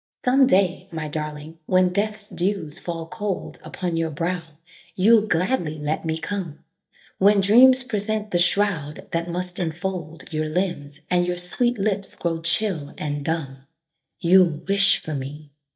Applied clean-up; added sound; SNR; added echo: neural mask model DeepFilterNet 3.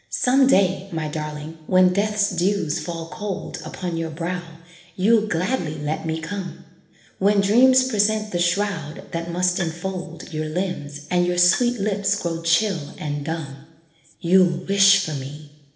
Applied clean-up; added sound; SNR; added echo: none; Bowed string instrument; 18 dB; reverberation time 1.1 s.